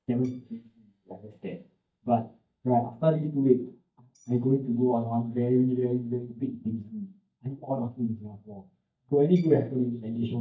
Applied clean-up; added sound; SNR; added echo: neural mask model DeepFilterNet 3.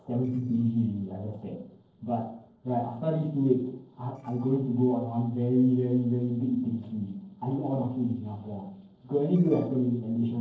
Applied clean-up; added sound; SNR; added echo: neural separator model SepFormer DNS4.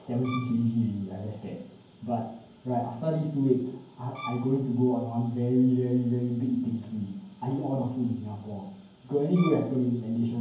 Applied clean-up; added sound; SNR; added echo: none; Bowed string instrument; 13 dB; reverberation time 0.9 s.